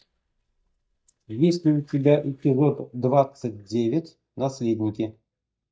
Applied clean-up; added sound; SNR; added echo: neural mask model DeepFilterNet 3.